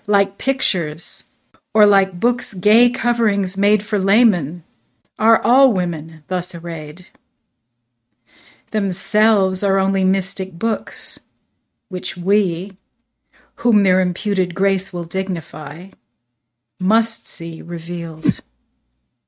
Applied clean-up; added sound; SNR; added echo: neural mask model RNNoise.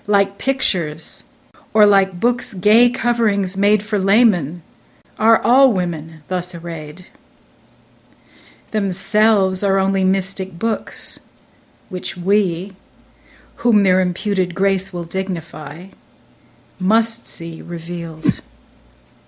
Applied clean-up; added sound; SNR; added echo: none; Whoosh, swoosh, swish; 0 dB; none.